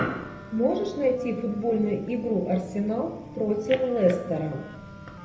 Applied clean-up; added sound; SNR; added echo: none; Wind instrument, woodwind instrument; 19 dB; reverberation time 0.6 s.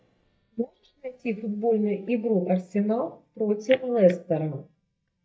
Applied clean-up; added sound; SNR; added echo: neural mask model DeepFilterNet 3.